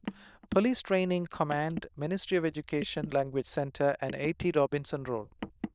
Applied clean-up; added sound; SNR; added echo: neural diffusion model UNIVERSE++.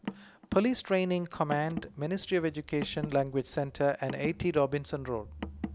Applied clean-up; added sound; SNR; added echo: none; Car; 12 dB; none.